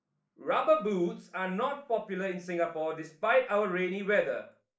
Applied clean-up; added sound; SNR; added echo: neural mask model Resemble Enhance denoiser.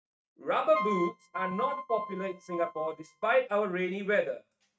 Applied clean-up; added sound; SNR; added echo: neural mask model RNNoise.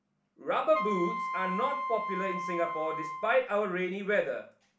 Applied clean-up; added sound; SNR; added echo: none; Wind instrument, woodwind instrument; 4 dB; none.